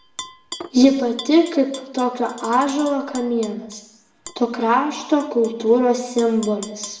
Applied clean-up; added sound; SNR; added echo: none; Tap / Glass; 19 dB; reverberation time 0.7 s.